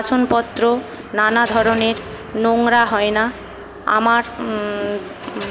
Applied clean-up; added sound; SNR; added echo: none; Car; 17 dB; none.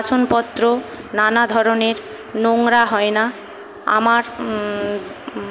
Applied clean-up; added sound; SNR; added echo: none; none; none; none.